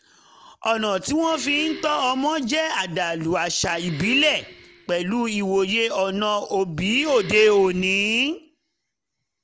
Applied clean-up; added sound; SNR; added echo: none; Breathing; 19 dB; none.